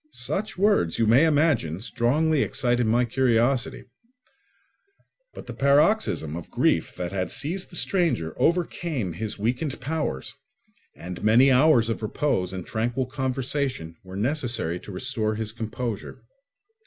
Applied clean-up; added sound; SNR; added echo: none; none; none; none.